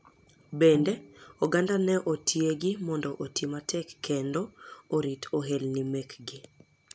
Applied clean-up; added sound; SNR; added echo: none; Snare drum; 15 dB; none.